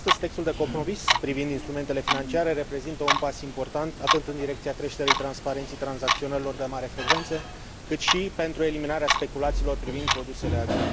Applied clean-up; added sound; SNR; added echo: none; Clock; -1 dB; none.